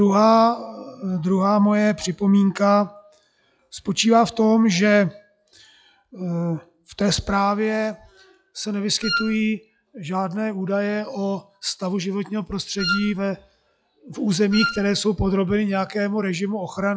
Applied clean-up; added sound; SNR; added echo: classical method log-MMSE.